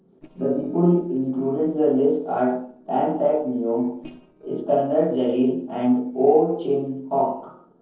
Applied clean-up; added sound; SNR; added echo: neural separator model SepFormer DNS4.